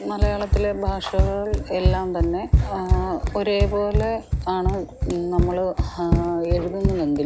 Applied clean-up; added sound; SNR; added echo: none; Run; -1 dB; none.